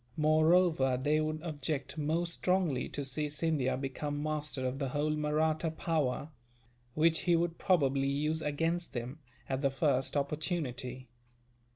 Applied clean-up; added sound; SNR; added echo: none; none; none; none.